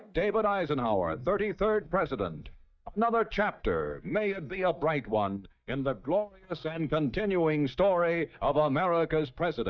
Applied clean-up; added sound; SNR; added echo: neural mask model DeepFilterNet 3.